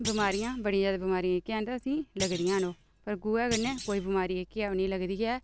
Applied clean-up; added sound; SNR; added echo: none; Thump, thud; 12 dB; none.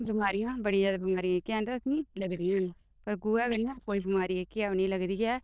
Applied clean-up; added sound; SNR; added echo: neural diffusion model UNIVERSE++.